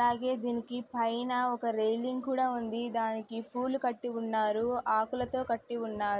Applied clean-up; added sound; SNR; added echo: none; none; none; none.